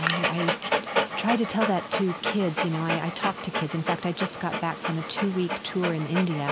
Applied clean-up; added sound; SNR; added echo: none; Dog; 2 dB; none.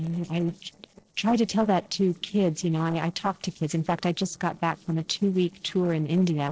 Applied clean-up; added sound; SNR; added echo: neural separator model SepFormer DNS4.